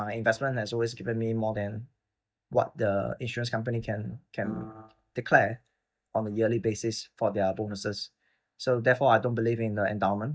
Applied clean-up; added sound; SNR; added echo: neural mask model DeepFilterNet 3.